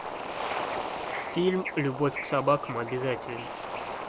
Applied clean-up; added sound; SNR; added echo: none; Bird / Ocean; 4 dB; none.